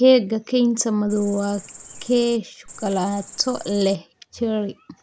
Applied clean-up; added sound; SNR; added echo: none; Cricket; 17 dB; none.